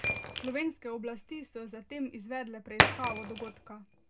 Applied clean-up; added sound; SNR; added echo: none; Shatter; -4 dB; reverberation time 0.2 s.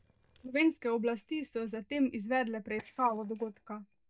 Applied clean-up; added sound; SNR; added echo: neural mask model DeepFilterNet 3.